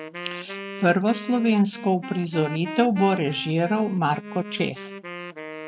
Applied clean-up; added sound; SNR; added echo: neural mask model RNNoise.